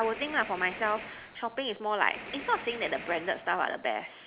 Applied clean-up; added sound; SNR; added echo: none; Gunshot, gunfire; 13 dB; none.